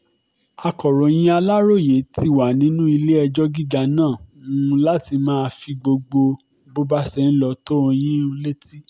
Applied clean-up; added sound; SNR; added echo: none; none; none; none.